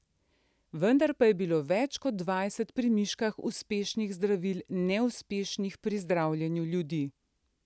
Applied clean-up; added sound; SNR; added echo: none; none; none; none.